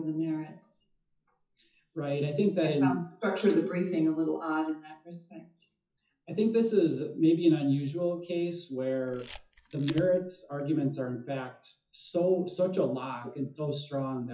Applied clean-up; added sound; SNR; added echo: classical method WPE with log-MMSE.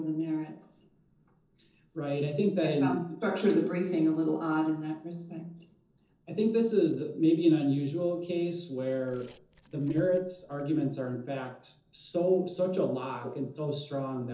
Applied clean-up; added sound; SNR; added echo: neural separator model SepFormer DNS4.